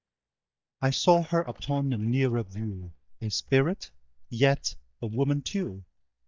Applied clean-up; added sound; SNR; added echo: neural mask model DeepFilterNet 3.